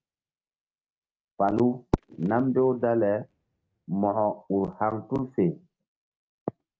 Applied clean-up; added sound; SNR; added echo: neural mask model RNNoise.